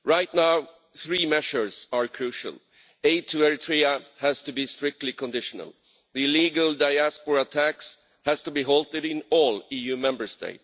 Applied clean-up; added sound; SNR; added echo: none; none; none; none.